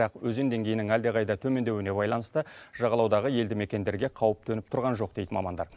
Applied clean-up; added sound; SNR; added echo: none; none; none; none.